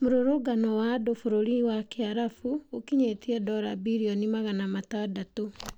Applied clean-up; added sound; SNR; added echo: none; none; none; none.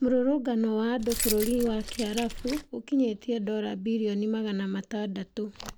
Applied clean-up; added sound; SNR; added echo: none; Keys jangling; 7 dB; none.